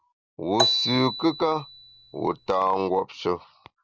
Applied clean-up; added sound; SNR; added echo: none; Marimba, xylophone; 3 dB; none.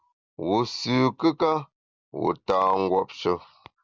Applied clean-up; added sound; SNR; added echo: none; none; none; none.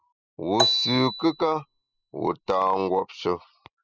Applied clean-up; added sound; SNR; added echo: classical method spectral subtraction.